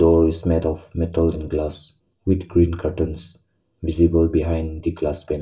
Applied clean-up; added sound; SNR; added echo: none; none; none; reverberation time 0.2 s.